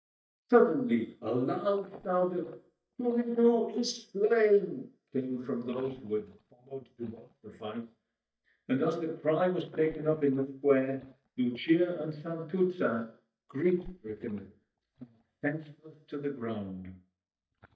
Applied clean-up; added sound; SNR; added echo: neural mask model DeepFilterNet 3.